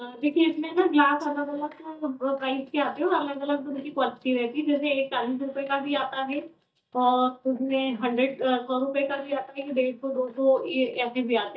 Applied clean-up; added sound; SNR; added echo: neural mask model DeepFilterNet 3.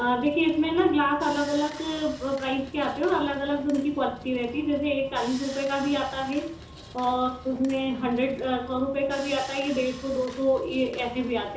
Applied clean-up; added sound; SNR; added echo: none; Sawing; 17 dB; reverberation time 0.7 s.